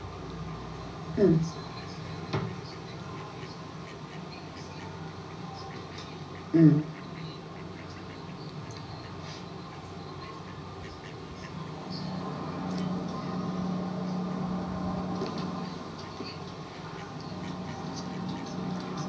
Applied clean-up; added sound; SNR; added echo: none; Fowl; 17 dB; reverberation time 0.5 s.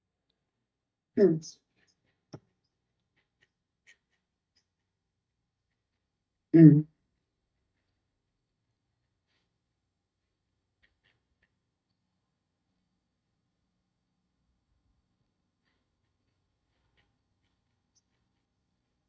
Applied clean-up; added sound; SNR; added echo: neural mask model DeepFilterNet 3.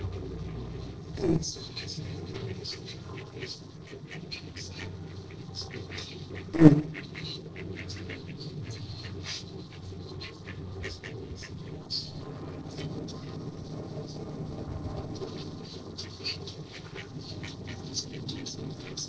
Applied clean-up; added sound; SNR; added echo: neural separator model SepFormer DNS4.